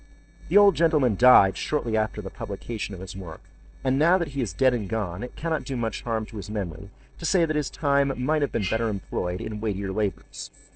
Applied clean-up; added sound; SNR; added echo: neural separator model SepFormer DNS4.